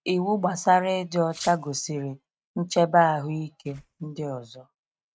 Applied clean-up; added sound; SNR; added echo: neural mask model RNNoise.